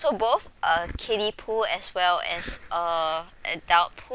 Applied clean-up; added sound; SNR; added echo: none; none; none; none.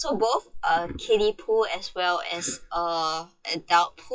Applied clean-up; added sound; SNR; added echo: classical method WPE with log-MMSE.